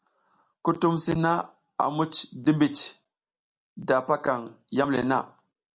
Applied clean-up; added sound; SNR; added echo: none; none; none; none.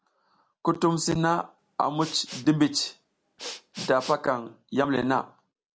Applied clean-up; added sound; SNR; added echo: none; Respiratory sounds; 16 dB; none.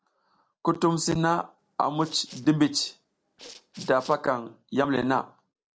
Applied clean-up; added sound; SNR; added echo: neural separator model SepFormer DNS4.